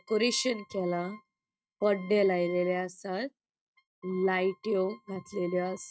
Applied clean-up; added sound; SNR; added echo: neural mask model RNNoise.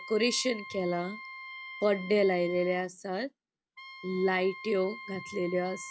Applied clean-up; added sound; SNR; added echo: none; Wind instrument, woodwind instrument; 14 dB; none.